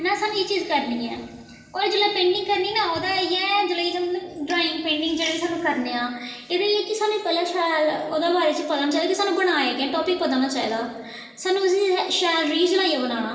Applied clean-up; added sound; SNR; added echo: none; none; none; reverberation time 1.2 s.